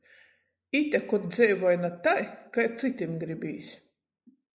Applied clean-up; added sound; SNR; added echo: neural mask model Resemble Enhance denoiser.